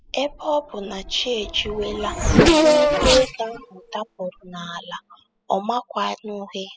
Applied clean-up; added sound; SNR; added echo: classical method spectral subtraction.